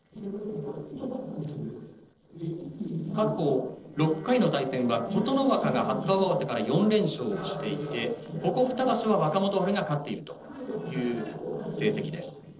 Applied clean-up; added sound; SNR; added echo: neural separator model SepFormer DNS4.